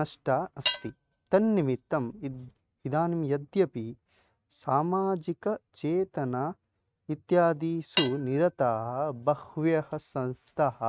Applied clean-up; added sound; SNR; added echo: neural mask model RNNoise.